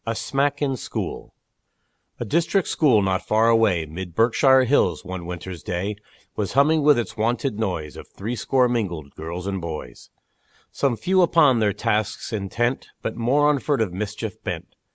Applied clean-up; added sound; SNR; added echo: none; none; none; none.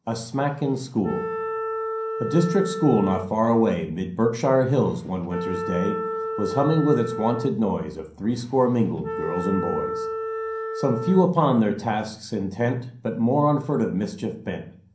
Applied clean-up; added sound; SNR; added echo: none; Wind instrument, woodwind instrument; 7 dB; reverberation time 0.6 s.